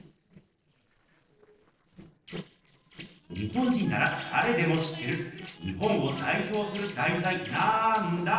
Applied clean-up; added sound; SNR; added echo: neural separator model SepFormer DNS4.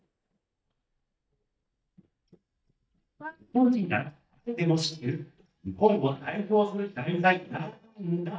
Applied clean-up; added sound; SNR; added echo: neural mask model DeepFilterNet 3.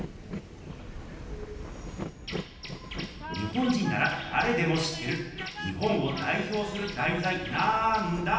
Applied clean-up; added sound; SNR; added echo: none; Train; 10 dB; reverberation time 0.9 s.